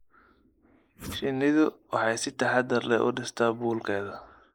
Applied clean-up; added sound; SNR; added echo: neural mask model Resemble Enhance denoiser.